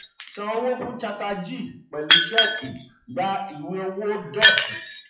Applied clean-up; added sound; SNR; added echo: classical method WPE with log-MMSE.